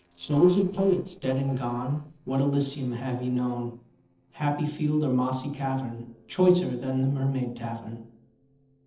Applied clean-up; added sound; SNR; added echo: neural separator model SepFormer DNS4.